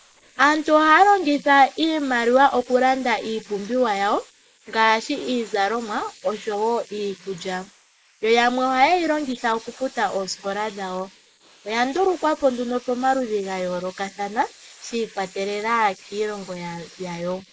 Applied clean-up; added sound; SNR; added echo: neural mask model Resemble Enhance denoiser.